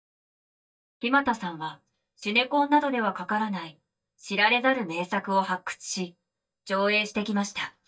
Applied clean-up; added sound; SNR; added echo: neural mask model DeepFilterNet 3.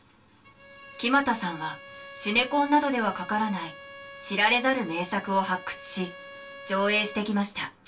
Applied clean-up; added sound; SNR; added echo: none; Bowed string instrument; 17 dB; reverberation time 0.2 s.